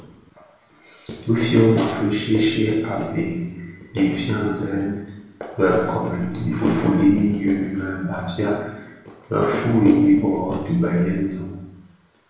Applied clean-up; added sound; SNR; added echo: none; Snare drum; 18 dB; reverberation time 0.9 s.